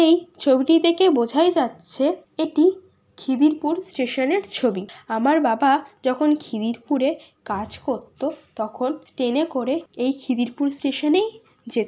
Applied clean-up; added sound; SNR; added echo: none; none; none; none.